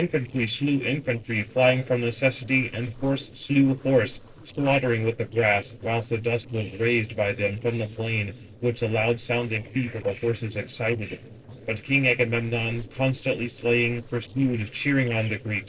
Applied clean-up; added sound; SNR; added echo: neural separator model SepFormer DNS4.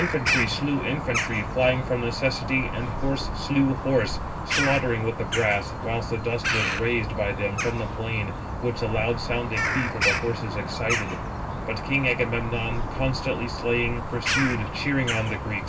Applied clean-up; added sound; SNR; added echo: none; Bird vocalization, bird call, bird song; 2 dB; reverberation time 0.4 s.